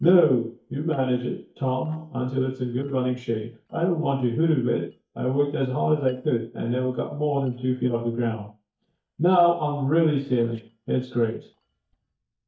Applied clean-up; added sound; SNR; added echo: neural mask model DeepFilterNet 3.